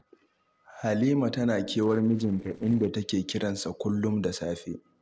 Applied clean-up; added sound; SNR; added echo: neural separator model SepFormer DNS4.